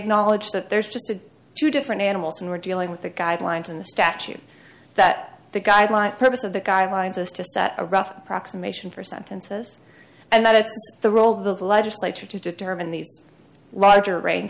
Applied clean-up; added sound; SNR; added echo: none; none; none; none.